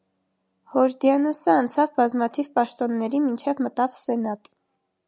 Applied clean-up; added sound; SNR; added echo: none; none; none; none.